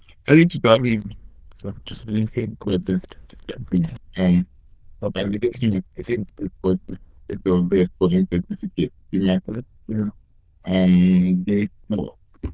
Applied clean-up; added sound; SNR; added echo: neural diffusion model UNIVERSE++.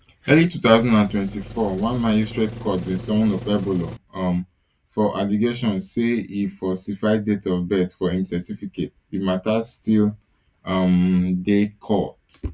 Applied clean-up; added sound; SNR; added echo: none; Engine; 13 dB; none.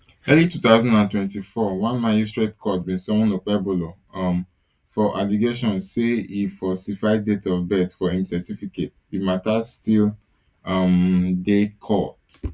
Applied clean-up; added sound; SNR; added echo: none; none; none; none.